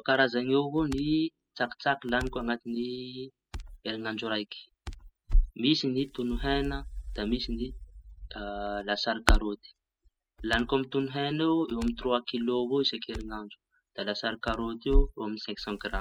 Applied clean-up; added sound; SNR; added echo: classical method spectral subtraction.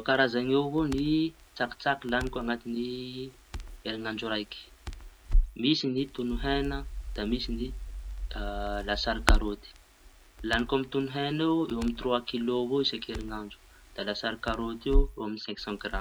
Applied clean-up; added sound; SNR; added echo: none; Crackle; 3 dB; none.